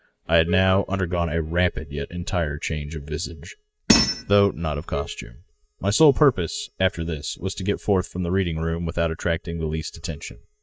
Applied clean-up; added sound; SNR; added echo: neural mask model DeepFilterNet 3.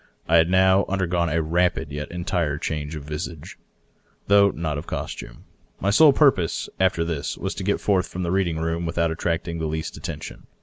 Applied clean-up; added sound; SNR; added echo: none; none; none; none.